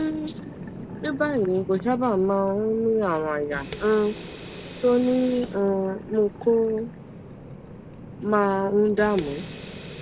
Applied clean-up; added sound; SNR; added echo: none; Sink (filling or washing) / Water tap, faucet + Bird vocalization, bird call, bird song; 14 dB; none.